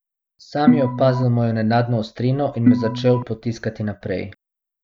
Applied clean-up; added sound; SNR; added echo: none; Organ; 0 dB; none.